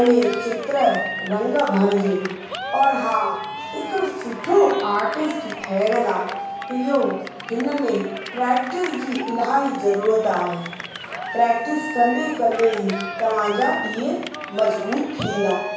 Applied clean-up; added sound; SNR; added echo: none; Cheering; 10 dB; reverberation time 0.7 s.